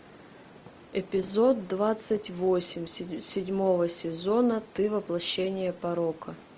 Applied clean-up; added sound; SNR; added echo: none; none; none; none.